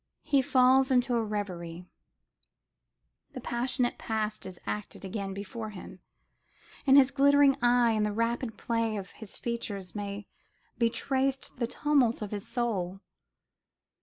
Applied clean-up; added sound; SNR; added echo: neural mask model Resemble Enhance denoiser.